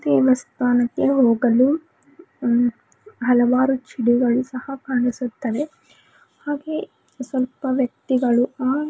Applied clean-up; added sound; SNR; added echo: none; none; none; none.